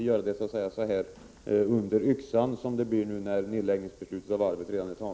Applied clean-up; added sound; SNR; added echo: none; none; none; none.